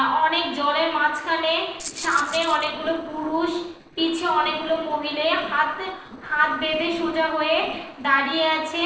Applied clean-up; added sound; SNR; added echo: neural separator model SepFormer DNS4.